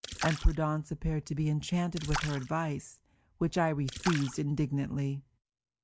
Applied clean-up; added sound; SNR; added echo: none; Splash, splatter; 12 dB; none.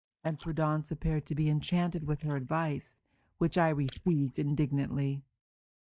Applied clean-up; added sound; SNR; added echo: neural mask model DeepFilterNet 3.